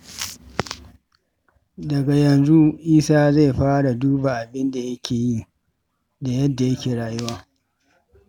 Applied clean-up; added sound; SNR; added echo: none; none; none; none.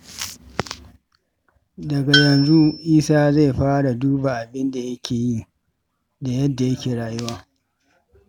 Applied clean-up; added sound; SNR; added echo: none; Tools; 6 dB; none.